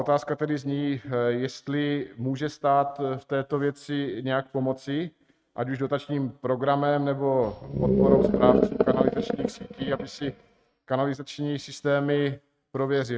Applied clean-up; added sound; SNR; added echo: neural mask model RNNoise.